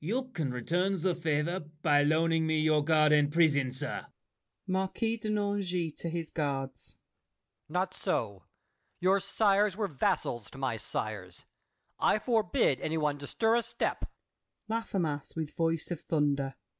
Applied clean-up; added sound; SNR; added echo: none; none; none; none.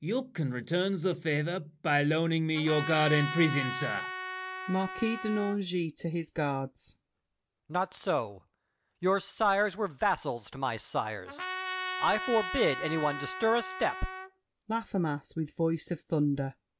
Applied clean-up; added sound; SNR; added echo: none; Trumpet; 7 dB; none.